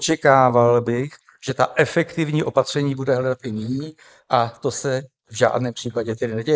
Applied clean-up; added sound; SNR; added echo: neural mask model Resemble Enhance denoiser.